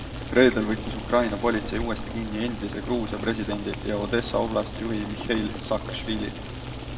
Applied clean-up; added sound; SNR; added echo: none; Boiling; 7 dB; reverberation time 1.1 s.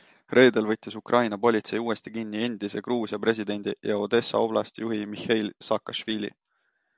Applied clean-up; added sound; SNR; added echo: none; none; none; none.